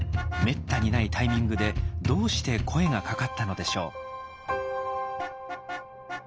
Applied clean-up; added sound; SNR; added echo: none; Vehicle horn, car horn, honking; 14 dB; none.